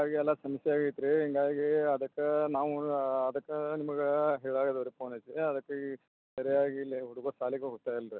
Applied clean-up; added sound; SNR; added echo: none; none; none; none.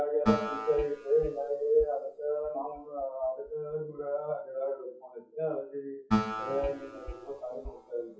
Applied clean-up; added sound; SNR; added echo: classical method WPE with log-MMSE.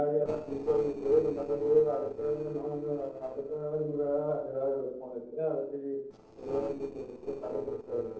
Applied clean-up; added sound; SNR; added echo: neural separator model SepFormer DNS4.